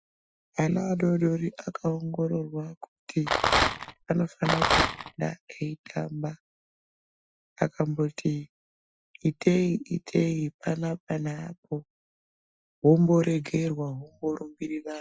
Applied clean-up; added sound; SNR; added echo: classical method Wiener filter.